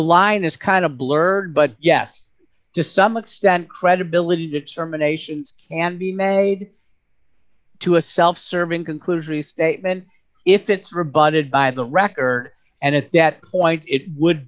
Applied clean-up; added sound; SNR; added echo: none; none; none; none.